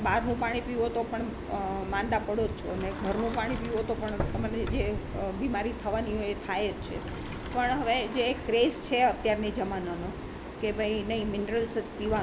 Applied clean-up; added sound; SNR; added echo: none; Sliding door; 13 dB; none.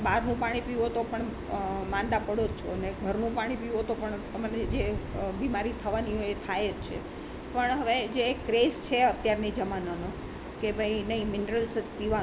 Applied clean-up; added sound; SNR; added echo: none; none; none; none.